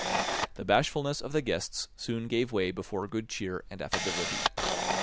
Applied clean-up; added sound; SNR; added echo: none; Camera; 3 dB; none.